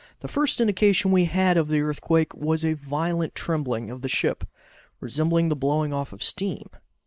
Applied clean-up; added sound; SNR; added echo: neural mask model Resemble Enhance denoiser.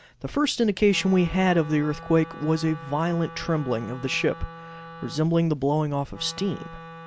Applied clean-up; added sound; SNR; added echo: none; Wind instrument, woodwind instrument; 17 dB; none.